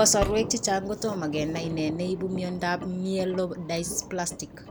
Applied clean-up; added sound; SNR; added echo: none; Thunder + Engine; 10 dB; none.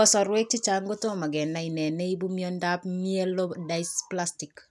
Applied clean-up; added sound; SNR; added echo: none; none; none; none.